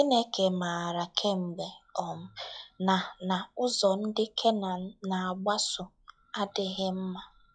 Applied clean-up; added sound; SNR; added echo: classical method log-MMSE.